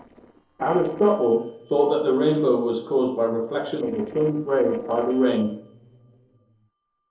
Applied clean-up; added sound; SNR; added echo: neural separator model SepFormer DNS4.